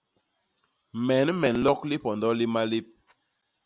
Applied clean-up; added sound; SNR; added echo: none; none; none; none.